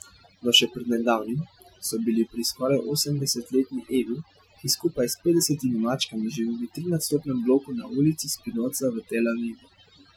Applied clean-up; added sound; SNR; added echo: classical method Wiener filter.